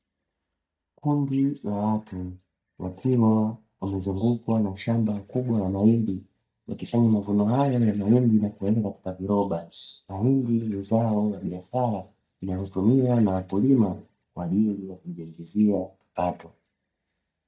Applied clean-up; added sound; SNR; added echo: neural mask model DeepFilterNet 3.